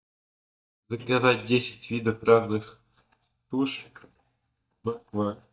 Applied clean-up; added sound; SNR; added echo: neural mask model DeepFilterNet 3.